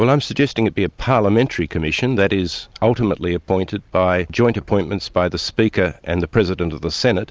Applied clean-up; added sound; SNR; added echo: none; none; none; none.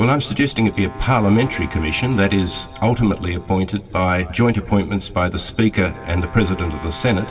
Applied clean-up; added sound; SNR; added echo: none; Brass instrument; 19 dB; reverberation time 1.7 s.